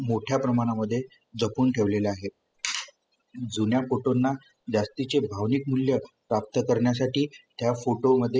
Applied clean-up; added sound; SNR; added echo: classical method spectral subtraction.